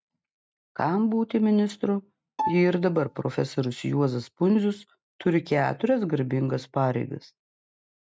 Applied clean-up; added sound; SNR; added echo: neural mask model RNNoise.